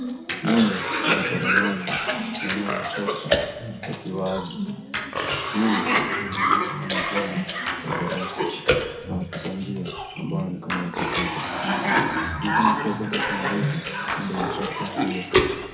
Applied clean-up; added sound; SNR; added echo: none; Cough; -5 dB; reverberation time 0.3 s.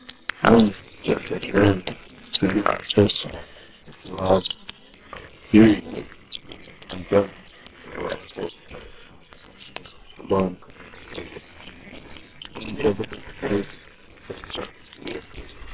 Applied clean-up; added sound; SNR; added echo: neural separator model SepFormer WHAMR!.